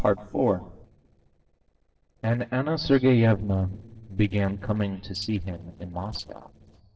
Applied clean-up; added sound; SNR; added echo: neural separator model SepFormer DNS4.